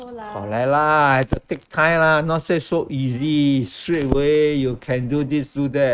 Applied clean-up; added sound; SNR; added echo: neural mask model RNNoise.